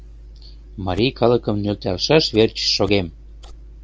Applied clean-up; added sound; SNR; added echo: none; Scissors; 18 dB; none.